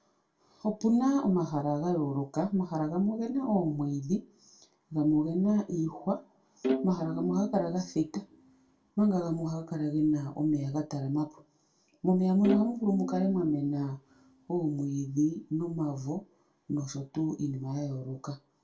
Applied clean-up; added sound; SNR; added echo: none; Bowed string instrument; 6 dB; reverberation time 0.2 s.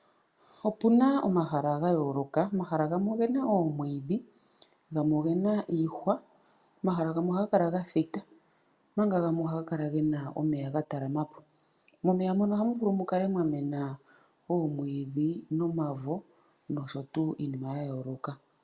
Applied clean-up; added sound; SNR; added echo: none; none; none; none.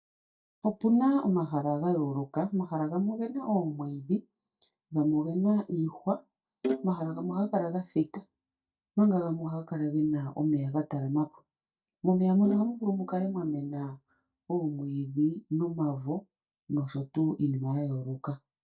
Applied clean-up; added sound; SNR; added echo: neural mask model DeepFilterNet 3.